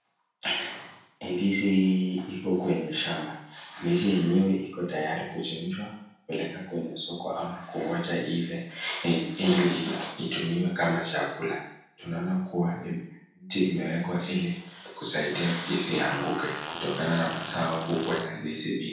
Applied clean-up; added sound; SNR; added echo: none; Fart; 10 dB; reverberation time 0.7 s.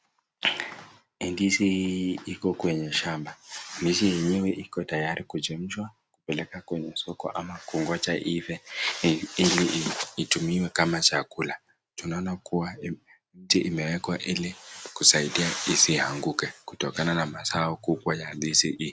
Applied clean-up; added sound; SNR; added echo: none; none; none; none.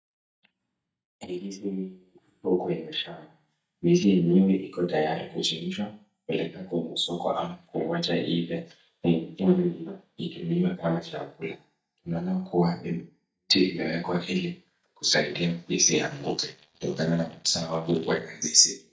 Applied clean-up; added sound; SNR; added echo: neural mask model DeepFilterNet 3.